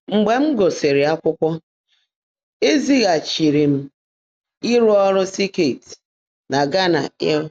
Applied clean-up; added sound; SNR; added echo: none; none; none; none.